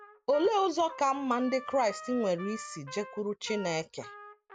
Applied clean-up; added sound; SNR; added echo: none; Trumpet; 16 dB; none.